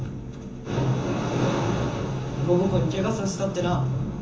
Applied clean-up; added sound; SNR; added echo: none; Engine; 17 dB; reverberation time 0.7 s.